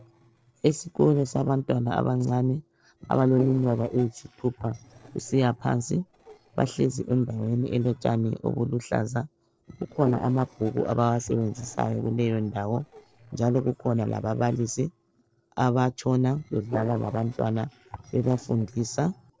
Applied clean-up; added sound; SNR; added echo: neural separator model SepFormer DNS4.